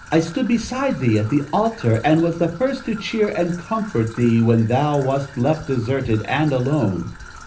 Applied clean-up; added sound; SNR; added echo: none; Trickle, dribble / Traffic noise, roadway noise; 19 dB; reverberation time 0.3 s.